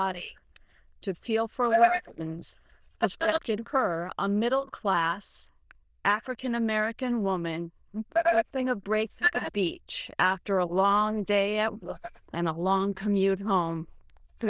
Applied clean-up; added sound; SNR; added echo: neural diffusion model UNIVERSE++.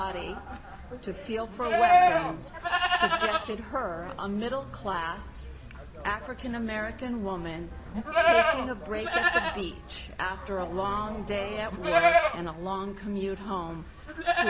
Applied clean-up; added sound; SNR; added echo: none; Livestock, farm animals, working animals; -5 dB; none.